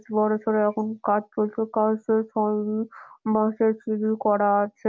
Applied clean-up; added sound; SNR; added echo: none; none; none; none.